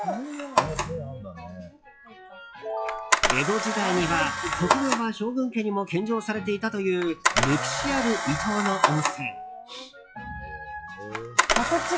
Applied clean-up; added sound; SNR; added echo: classical method log-MMSE.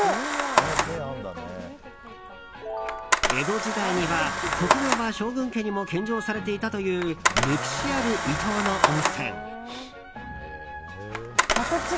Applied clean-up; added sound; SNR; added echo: none; Camera; 0 dB; none.